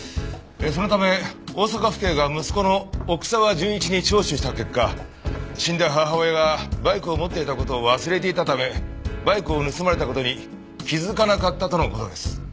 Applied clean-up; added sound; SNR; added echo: none; none; none; none.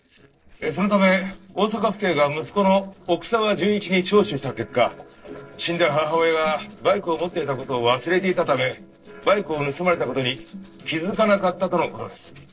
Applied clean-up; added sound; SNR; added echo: neural separator model SepFormer DNS4.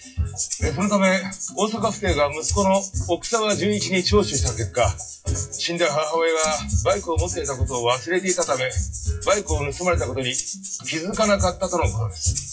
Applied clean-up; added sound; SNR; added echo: classical method WPE with log-MMSE.